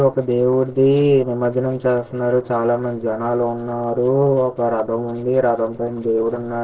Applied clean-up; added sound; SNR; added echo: neural separator model SepFormer DNS4.